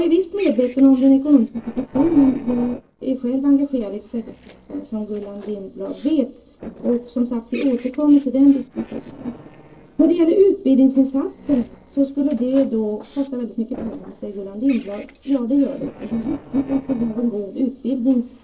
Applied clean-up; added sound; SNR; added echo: neural separator model SepFormer DNS4.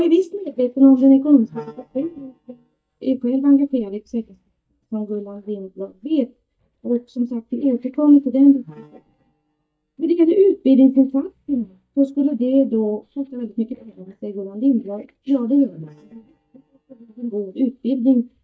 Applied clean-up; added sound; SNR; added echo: neural mask model DeepFilterNet 3.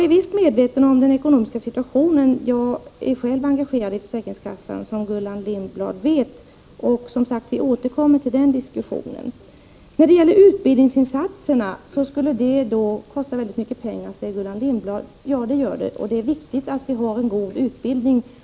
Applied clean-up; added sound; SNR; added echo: none; none; none; none.